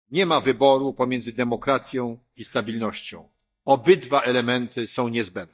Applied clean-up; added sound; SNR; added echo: neural mask model DeepFilterNet 3.